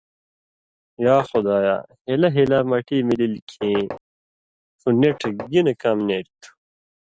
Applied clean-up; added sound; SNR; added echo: none; Knock; 11 dB; none.